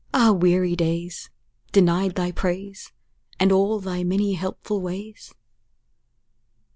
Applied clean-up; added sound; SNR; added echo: none; none; none; none.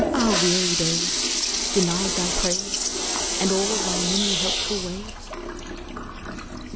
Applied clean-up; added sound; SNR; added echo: none; Toilet flush; -3 dB; none.